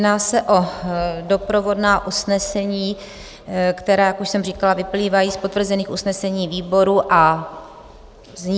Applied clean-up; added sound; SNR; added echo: none; none; none; none.